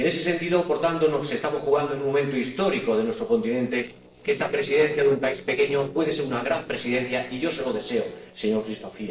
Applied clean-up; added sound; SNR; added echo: neural separator model SepFormer DNS4.